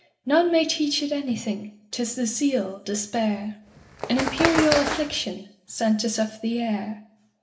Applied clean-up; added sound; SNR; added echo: none; Bird; 3 dB; reverberation time 0.6 s.